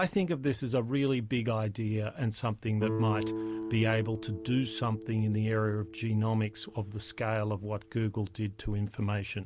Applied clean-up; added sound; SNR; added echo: none; Guitar; 10 dB; none.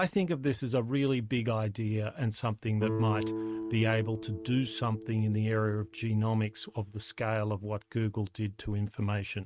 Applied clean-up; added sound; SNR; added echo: neural mask model RNNoise.